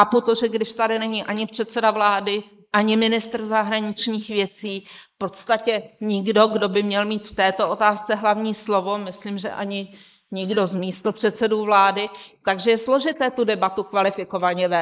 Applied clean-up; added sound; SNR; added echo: neural mask model Resemble Enhance denoiser.